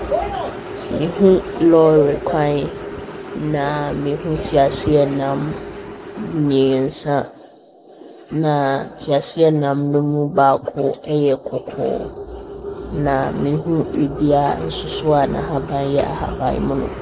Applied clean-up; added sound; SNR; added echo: none; none; none; none.